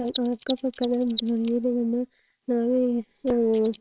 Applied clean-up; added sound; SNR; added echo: neural separator model SepFormer WHAMR!.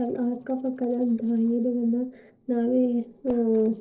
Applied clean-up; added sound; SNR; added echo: neural separator model SepFormer DNS4.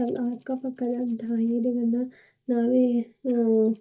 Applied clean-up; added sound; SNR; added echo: neural mask model DeepFilterNet 3.